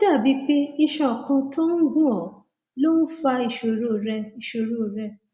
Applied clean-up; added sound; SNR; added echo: none; none; none; none.